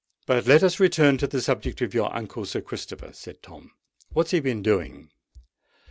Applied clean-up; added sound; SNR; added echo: none; none; none; none.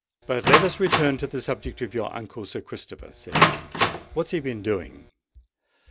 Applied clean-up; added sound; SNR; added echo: none; Door; -3 dB; none.